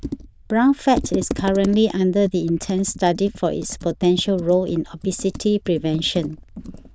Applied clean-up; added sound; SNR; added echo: neural diffusion model UNIVERSE++.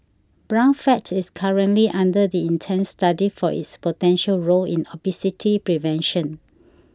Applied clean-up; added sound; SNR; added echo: none; none; none; none.